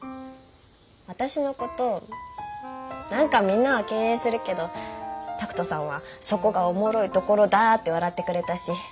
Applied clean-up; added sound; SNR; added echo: none; Wind instrument, woodwind instrument; 15 dB; none.